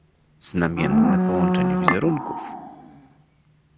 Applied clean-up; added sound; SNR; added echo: none; Livestock, farm animals, working animals + Chink, clink; -4 dB; none.